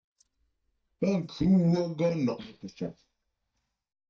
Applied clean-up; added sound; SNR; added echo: neural mask model DeepFilterNet 3.